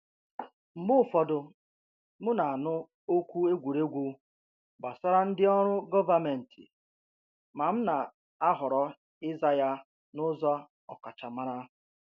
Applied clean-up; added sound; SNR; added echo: none; none; none; none.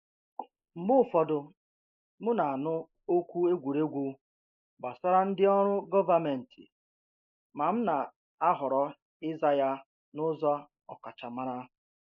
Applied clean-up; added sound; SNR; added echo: neural mask model Resemble Enhance denoiser.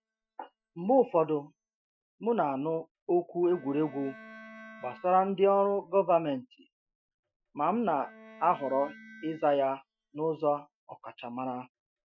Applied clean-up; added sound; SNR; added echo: classical method Wiener filter.